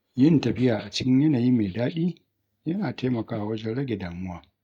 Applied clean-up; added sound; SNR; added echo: neural mask model DeepFilterNet 3.